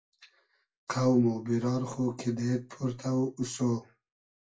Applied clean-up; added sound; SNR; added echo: none; none; none; reverberation time 0.2 s.